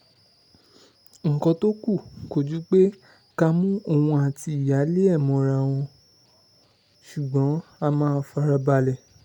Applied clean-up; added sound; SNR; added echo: none; none; none; none.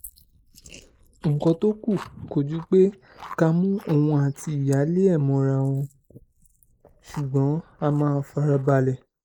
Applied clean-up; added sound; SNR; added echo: neural mask model Resemble Enhance denoiser.